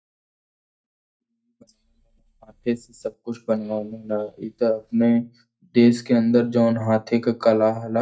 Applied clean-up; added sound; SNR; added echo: neural mask model DeepFilterNet 3.